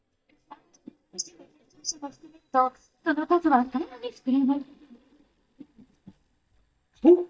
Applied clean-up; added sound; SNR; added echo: neural mask model DeepFilterNet 3.